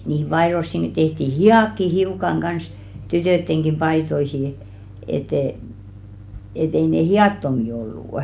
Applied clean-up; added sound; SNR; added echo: none; none; none; none.